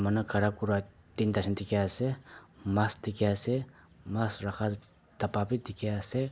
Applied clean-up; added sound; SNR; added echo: none; none; none; none.